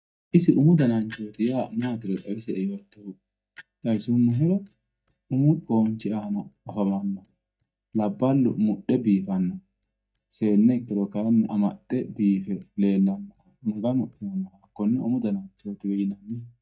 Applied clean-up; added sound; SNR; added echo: neural mask model DeepFilterNet 3.